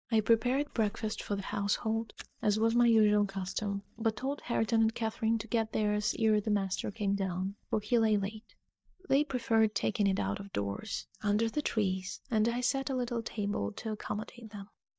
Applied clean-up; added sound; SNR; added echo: neural mask model DeepFilterNet 3.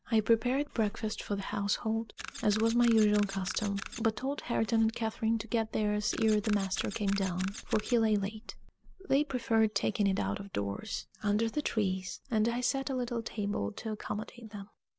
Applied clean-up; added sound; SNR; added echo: none; Camera; 15 dB; none.